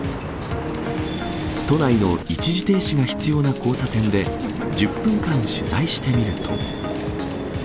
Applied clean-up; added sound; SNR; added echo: none; Coin (dropping) + Wind; 17 dB; none.